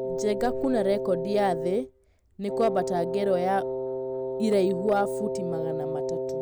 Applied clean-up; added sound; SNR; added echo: none; Wind instrument, woodwind instrument; 3 dB; none.